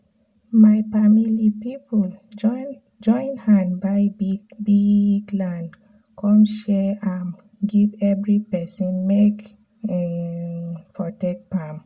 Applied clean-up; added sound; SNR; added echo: none; none; none; none.